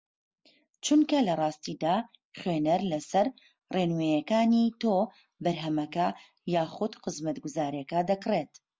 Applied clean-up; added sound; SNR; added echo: none; none; none; none.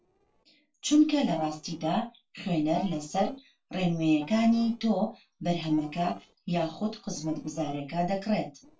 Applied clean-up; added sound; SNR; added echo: neural separator model SepFormer DNS4.